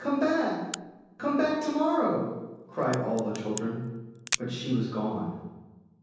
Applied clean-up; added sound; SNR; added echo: none; Crack; 12 dB; reverberation time 1.1 s.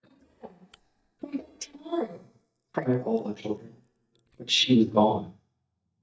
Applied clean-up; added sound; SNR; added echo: neural mask model DeepFilterNet 3.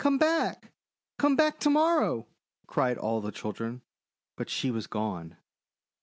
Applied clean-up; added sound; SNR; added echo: none; none; none; none.